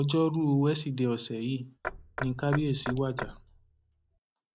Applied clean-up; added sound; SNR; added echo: none; Knock / Wood; 10 dB; none.